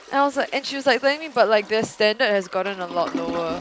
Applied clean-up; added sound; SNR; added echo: none; Toilet flush; 15 dB; none.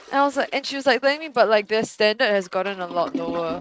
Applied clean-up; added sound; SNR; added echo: neural mask model RNNoise.